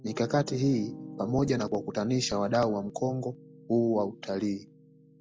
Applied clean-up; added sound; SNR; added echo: none; Piano; 16 dB; none.